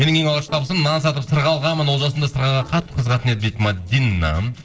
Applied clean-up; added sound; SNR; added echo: neural separator model SepFormer DNS4.